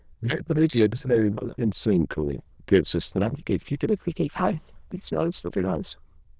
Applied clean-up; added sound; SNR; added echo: neural diffusion model UNIVERSE++.